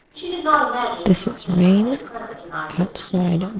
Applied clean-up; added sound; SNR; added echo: neural separator model SepFormer DNS4.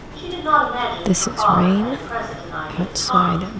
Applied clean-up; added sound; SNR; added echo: none; Rain; 1 dB; reverberation time 0.7 s.